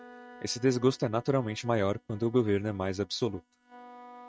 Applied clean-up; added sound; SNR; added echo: neural mask model RNNoise.